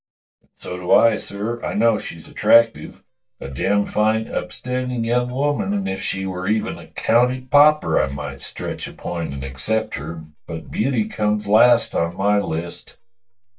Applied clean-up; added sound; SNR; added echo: neural mask model DeepFilterNet 3.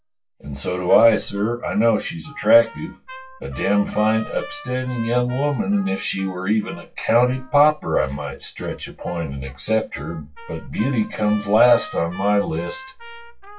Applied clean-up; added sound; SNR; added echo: classical method WPE with log-MMSE.